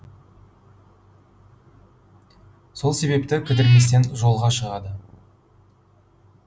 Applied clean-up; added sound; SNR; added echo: none; Meow / Purr; 16 dB; none.